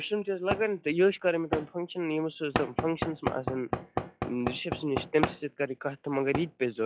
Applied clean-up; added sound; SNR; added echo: classical method log-MMSE.